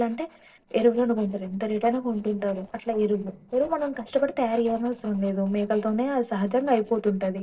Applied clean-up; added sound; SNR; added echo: neural separator model SepFormer DNS4.